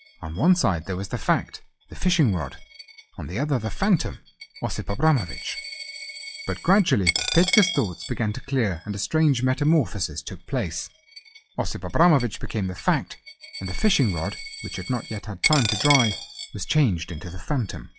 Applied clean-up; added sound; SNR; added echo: classical method log-MMSE.